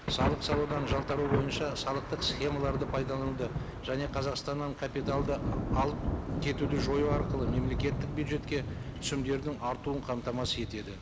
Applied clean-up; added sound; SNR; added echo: none; Thunder / Rain; 1 dB; none.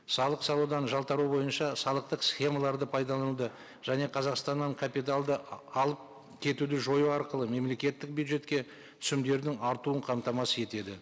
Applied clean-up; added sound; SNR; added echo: none; none; none; none.